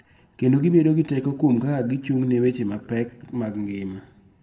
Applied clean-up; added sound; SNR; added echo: none; none; none; reverberation time 0.6 s.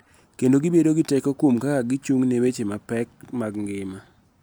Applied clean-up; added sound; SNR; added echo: none; none; none; none.